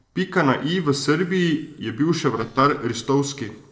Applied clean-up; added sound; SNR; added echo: neural separator model SepFormer DNS4.